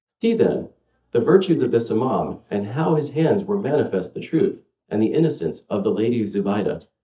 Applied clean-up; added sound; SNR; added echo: neural mask model DeepFilterNet 3.